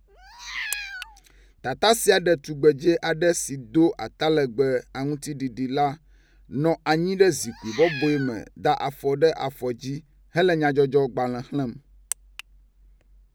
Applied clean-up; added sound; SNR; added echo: none; Meow; 13 dB; none.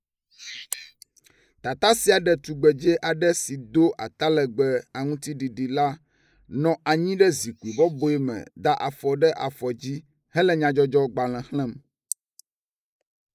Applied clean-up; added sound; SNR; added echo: neural mask model Resemble Enhance denoiser.